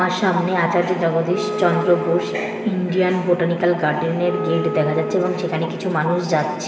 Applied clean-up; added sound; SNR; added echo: none; Wind instrument, woodwind instrument; 10 dB; reverberation time 2.1 s.